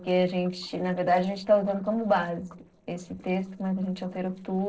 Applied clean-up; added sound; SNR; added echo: neural separator model SepFormer DNS4.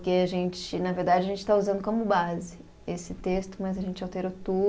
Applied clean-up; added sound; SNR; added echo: none; none; none; none.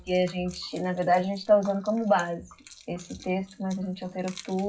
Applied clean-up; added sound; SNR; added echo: classical method WPE with log-MMSE.